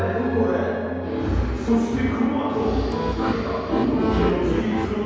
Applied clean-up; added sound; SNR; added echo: none; Accordion; 5 dB; reverberation time 2.2 s.